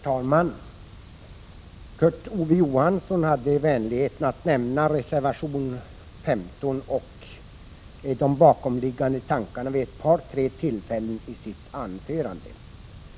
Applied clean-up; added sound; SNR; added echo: none; none; none; none.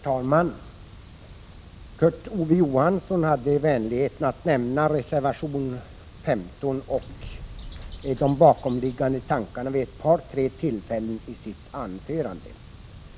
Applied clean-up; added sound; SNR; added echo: none; Bird; 16 dB; none.